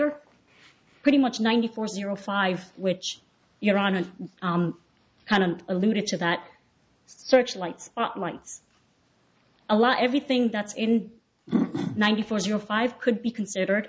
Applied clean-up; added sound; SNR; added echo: none; none; none; none.